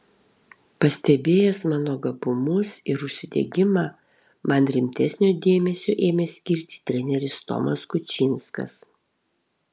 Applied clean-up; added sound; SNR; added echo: none; none; none; none.